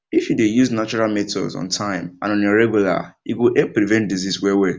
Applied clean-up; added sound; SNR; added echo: none; none; none; none.